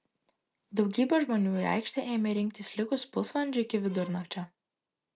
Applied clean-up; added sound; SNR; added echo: neural separator model SepFormer DNS4.